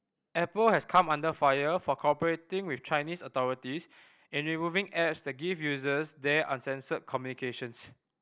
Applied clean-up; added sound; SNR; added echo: none; none; none; none.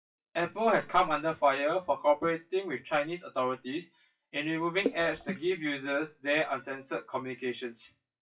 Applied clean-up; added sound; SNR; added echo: classical method WPE with log-MMSE.